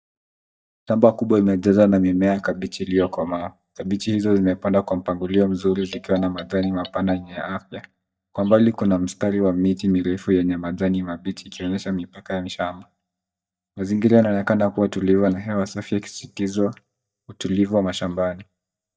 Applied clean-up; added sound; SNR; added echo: neural mask model DeepFilterNet 3.